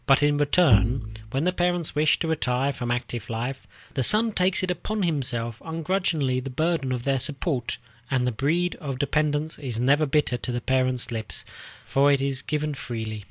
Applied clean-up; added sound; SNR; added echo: none; Bowed string instrument; 1 dB; none.